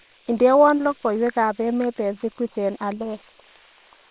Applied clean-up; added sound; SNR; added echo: neural separator model SepFormer WHAM!.